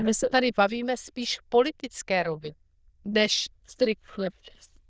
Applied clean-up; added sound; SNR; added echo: neural diffusion model UNIVERSE++.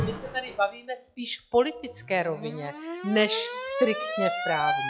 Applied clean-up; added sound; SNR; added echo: classical method log-MMSE.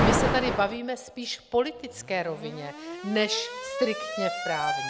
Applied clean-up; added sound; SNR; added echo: none; Alarm; 1 dB; none.